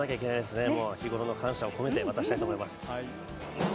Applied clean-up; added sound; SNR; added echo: none; none; none; none.